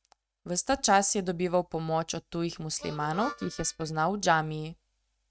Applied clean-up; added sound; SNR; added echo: neural mask model RNNoise.